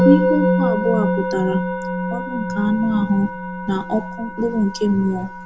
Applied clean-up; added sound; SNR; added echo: none; Musical instrument; 1 dB; none.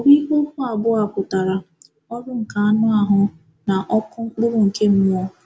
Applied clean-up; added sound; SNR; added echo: none; none; none; none.